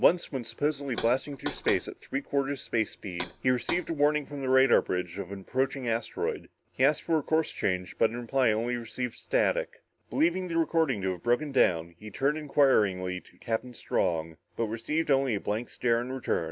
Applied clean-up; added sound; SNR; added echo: none; Knock; 13 dB; none.